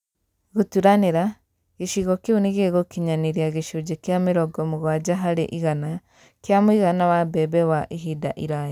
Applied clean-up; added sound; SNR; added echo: none; none; none; none.